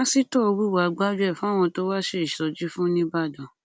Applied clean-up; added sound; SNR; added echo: none; none; none; none.